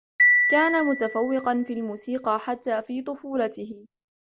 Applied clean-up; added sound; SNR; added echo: none; Marimba, xylophone; 1 dB; none.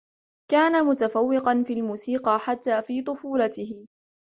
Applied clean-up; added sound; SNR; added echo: none; none; none; none.